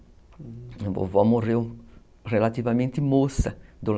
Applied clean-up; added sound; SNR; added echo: none; none; none; none.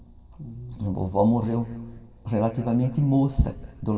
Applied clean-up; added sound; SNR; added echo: none; none; none; reverberation time 2.0 s.